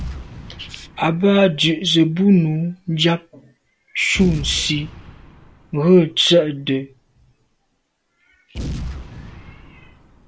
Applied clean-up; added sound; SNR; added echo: none; Boom; 15 dB; none.